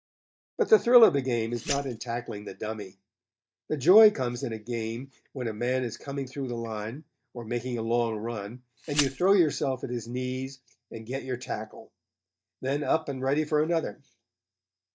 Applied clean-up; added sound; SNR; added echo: neural mask model DeepFilterNet 3.